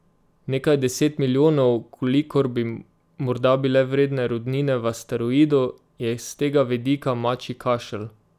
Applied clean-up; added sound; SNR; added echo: none; none; none; none.